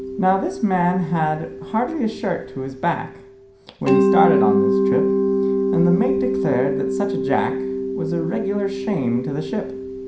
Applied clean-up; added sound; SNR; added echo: none; Mallet percussion; -1 dB; reverberation time 0.5 s.